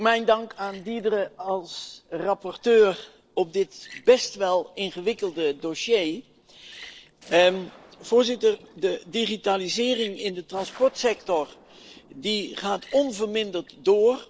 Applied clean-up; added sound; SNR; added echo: neural separator model SepFormer DNS4.